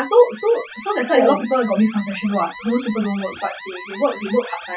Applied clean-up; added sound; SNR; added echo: classical method Wiener filter.